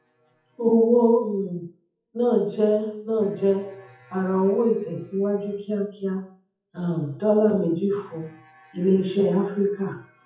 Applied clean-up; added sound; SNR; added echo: classical method WPE with log-MMSE.